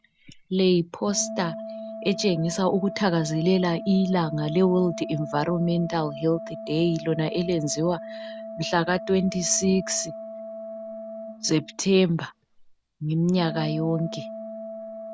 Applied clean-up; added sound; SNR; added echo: none; Organ; 12 dB; none.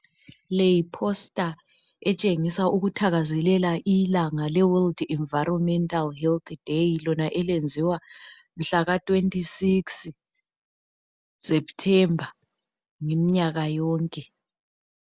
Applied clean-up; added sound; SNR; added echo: none; none; none; none.